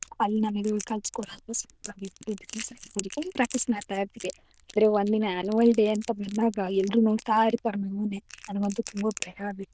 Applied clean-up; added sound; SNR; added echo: neural diffusion model UNIVERSE++.